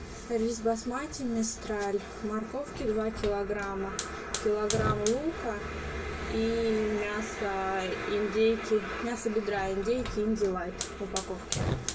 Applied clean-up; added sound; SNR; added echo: none; Hiss / Fire; 9 dB; reverberation time 0.2 s.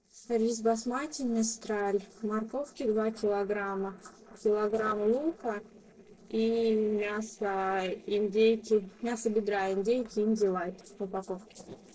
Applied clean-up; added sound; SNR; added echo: neural separator model SepFormer DNS4.